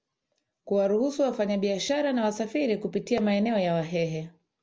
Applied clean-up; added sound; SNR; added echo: none; none; none; none.